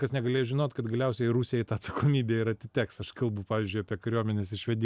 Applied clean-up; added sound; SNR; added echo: none; none; none; none.